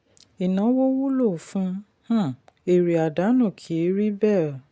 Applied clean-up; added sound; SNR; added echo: none; none; none; none.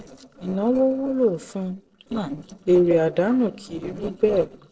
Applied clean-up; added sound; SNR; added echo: neural separator model SepFormer DNS4.